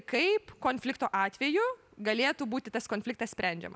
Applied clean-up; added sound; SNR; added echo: none; none; none; none.